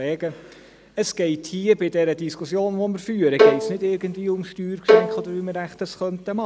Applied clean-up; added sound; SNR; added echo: none; Bowed string instrument; -4 dB; none.